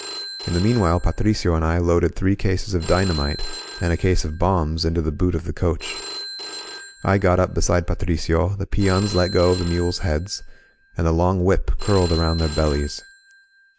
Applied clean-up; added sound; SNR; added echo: none; Telephone; 16 dB; none.